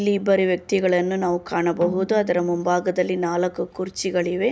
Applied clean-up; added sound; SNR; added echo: none; Snare drum; 16 dB; none.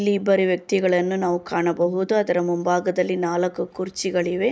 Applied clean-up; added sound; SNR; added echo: neural mask model Resemble Enhance denoiser.